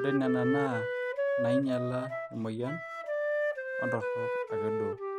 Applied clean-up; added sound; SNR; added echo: none; Wind instrument, woodwind instrument; -2 dB; none.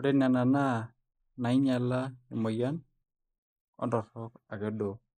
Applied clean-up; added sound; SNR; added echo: neural mask model Resemble Enhance denoiser.